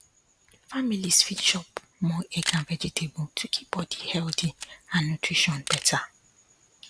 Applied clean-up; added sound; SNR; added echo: none; Camera; 12 dB; none.